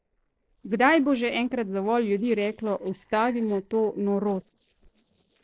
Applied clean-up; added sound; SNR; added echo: neural separator model SepFormer DNS4.